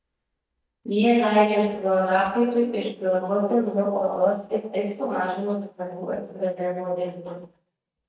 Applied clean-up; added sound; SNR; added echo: neural mask model DeepFilterNet 3.